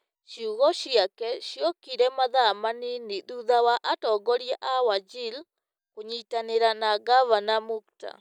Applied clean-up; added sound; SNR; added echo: none; none; none; none.